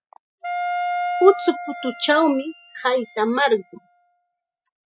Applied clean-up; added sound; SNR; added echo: classical method spectral subtraction.